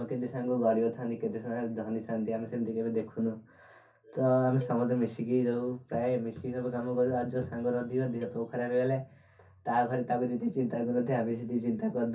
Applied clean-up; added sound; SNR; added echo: none; Cowbell; 20 dB; reverberation time 0.3 s.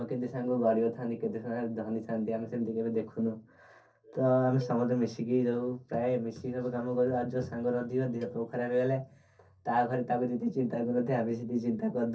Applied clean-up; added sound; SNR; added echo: neural separator model SepFormer DNS4.